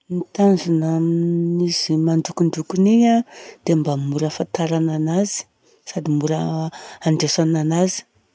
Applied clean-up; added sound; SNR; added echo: none; none; none; none.